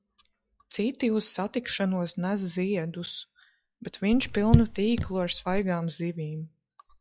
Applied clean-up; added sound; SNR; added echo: classical method log-MMSE.